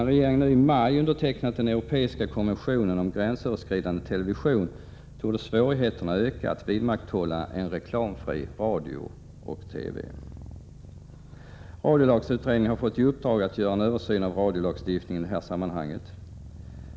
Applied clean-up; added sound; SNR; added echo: none; Purr; 16 dB; none.